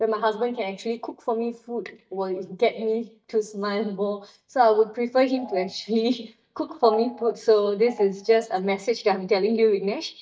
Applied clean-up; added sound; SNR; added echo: neural mask model DeepFilterNet 3.